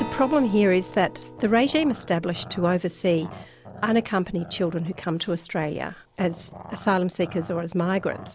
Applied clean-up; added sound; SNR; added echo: none; Growling + Acoustic guitar; 16 dB; none.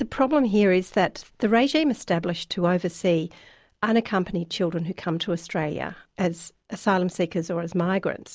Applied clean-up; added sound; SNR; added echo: none; none; none; none.